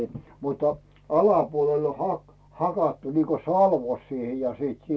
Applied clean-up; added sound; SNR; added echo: none; none; none; none.